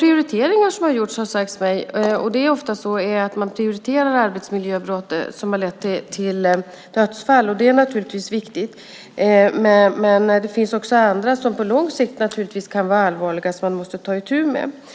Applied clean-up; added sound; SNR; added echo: none; none; none; none.